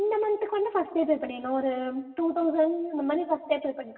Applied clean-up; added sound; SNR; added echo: none; none; none; reverberation time 0.8 s.